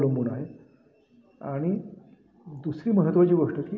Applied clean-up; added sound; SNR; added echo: none; none; none; none.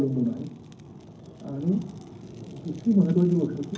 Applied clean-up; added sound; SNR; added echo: none; Fire; 16 dB; reverberation time 0.4 s.